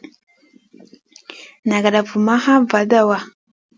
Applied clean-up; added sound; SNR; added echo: none; none; none; none.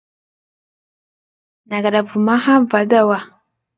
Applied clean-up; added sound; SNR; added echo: neural mask model DeepFilterNet 3.